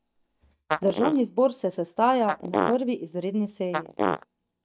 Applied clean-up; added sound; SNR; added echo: neural mask model DeepFilterNet 3.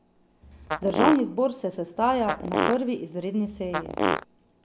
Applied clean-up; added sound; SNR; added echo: none; Fart; 2 dB; reverberation time 0.4 s.